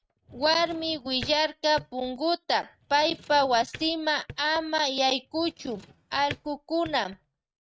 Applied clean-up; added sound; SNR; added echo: neural mask model RNNoise.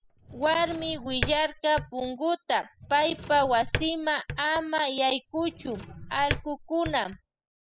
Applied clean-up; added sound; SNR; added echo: classical method spectral subtraction.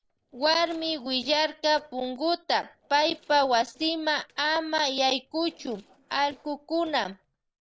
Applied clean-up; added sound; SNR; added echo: neural separator model SepFormer DNS4.